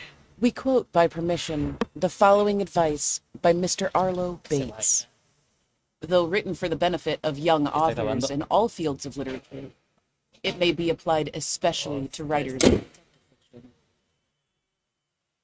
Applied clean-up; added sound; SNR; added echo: neural mask model RNNoise.